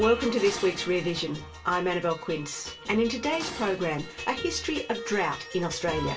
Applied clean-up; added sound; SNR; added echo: none; Dishes, pots, and pans; 18 dB; reverberation time 0.2 s.